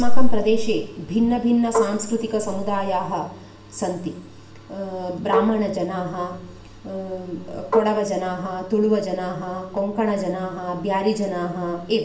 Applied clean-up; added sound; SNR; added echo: none; Marimba, xylophone; 7 dB; reverberation time 0.8 s.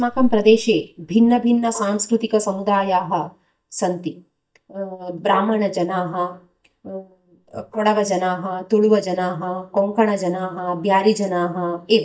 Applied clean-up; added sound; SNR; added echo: neural mask model DeepFilterNet 3.